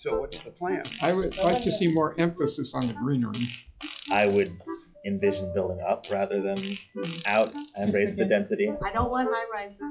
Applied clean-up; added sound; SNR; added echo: classical method log-MMSE.